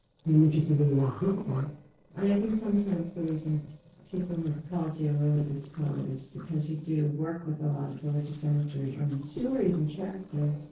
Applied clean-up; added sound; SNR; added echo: neural separator model SepFormer DNS4.